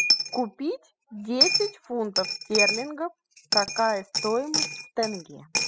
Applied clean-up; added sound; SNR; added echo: classical method spectral subtraction.